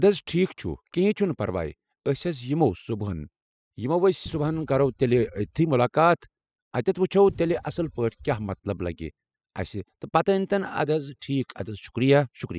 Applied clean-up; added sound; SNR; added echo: classical method spectral subtraction.